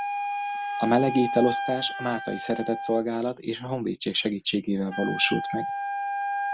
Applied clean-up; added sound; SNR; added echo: none; Wind instrument, woodwind instrument; 4 dB; none.